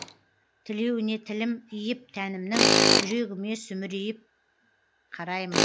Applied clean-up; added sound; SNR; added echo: none; Tools; -3 dB; none.